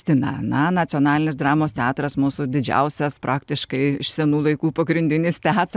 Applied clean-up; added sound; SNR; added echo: none; none; none; none.